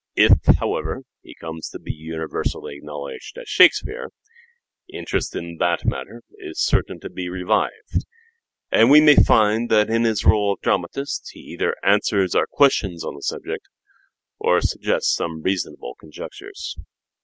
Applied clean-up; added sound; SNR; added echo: none; none; none; none.